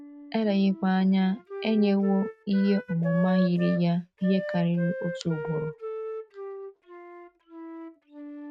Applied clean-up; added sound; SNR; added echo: neural mask model RNNoise.